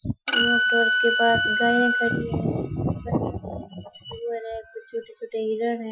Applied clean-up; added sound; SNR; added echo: classical method Wiener filter.